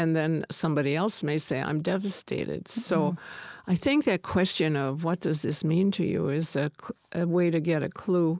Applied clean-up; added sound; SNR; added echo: none; none; none; none.